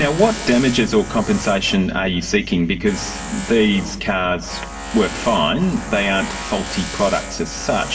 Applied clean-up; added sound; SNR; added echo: none; Tools; 11 dB; reverberation time 2.1 s.